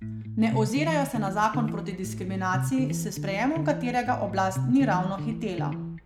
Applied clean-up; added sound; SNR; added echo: none; Electric guitar; 5 dB; none.